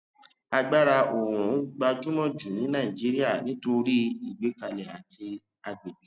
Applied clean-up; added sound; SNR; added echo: none; none; none; none.